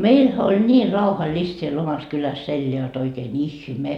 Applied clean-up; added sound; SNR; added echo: none; none; none; none.